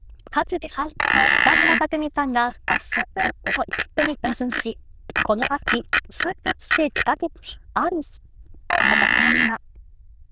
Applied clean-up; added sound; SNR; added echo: neural diffusion model UNIVERSE++.